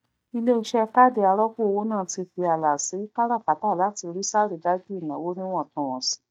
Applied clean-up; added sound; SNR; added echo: neural mask model DeepFilterNet 3.